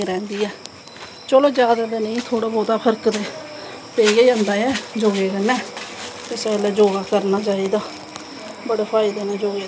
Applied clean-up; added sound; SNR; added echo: none; none; none; none.